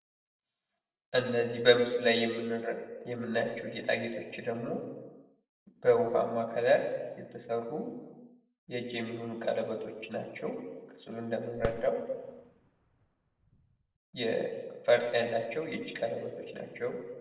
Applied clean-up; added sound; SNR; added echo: none; Fireworks; 12 dB; reverberation time 1.1 s.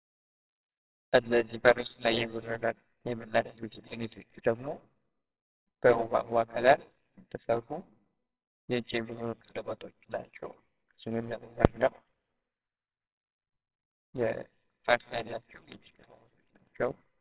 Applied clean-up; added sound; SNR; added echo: neural separator model SepFormer WHAMR!.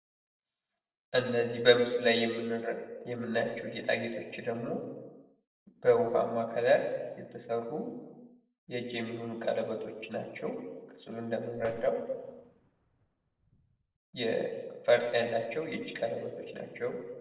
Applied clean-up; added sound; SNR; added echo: neural separator model SepFormer DNS4.